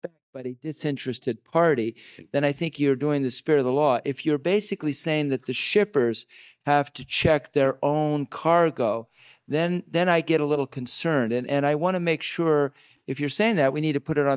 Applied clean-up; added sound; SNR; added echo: neural mask model DeepFilterNet 3.